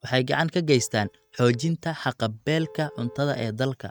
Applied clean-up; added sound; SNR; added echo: neural mask model RNNoise.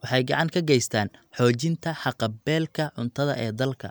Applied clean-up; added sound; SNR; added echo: none; none; none; none.